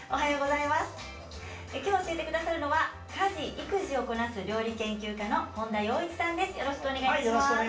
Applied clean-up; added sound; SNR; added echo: none; none; none; reverberation time 0.3 s.